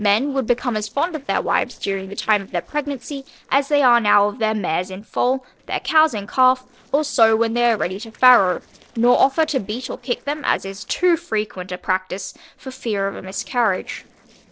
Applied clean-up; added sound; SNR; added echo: neural separator model SepFormer DNS4.